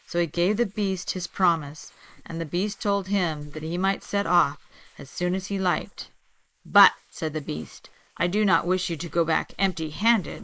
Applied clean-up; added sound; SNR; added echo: neural mask model Resemble Enhance denoiser.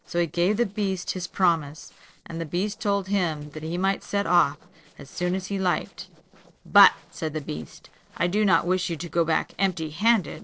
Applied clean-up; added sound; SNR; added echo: neural separator model SepFormer DNS4.